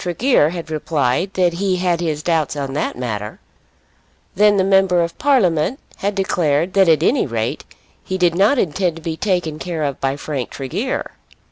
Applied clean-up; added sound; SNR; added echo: none; none; none; none.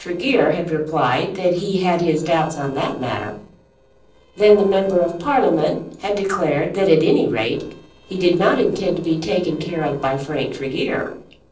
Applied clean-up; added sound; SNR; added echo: neural separator model SepFormer DNS4.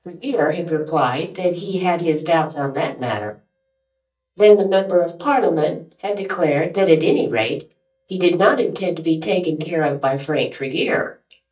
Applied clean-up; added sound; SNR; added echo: neural mask model DeepFilterNet 3.